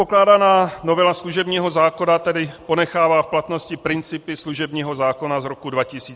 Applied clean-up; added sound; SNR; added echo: none; none; none; none.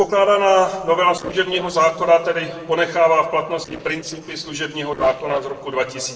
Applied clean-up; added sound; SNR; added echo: neural separator model SepFormer DNS4.